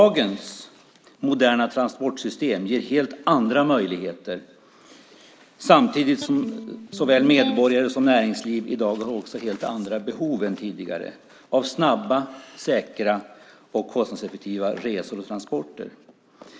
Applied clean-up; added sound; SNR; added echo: none; Electric guitar; 10 dB; none.